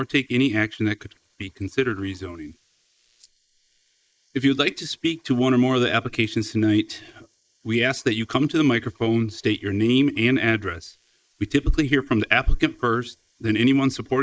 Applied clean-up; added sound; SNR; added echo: neural mask model Resemble Enhance denoiser.